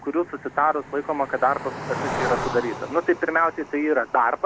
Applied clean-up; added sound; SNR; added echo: none; Cricket; 9 dB; none.